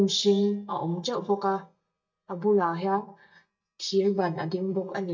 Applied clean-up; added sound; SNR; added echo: neural mask model DeepFilterNet 3.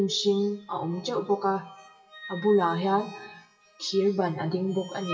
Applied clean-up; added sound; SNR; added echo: classical method WPE with log-MMSE.